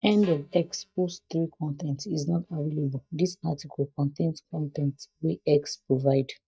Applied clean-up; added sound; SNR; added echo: neural mask model DeepFilterNet 3.